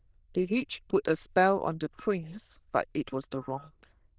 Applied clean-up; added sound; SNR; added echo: neural diffusion model UNIVERSE++.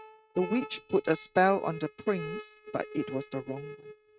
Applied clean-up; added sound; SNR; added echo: neural mask model RNNoise.